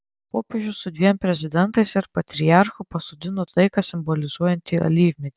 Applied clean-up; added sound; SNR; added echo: none; none; none; none.